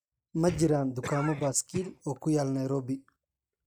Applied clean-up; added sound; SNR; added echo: neural mask model RNNoise.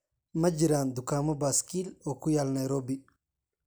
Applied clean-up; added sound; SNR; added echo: none; none; none; none.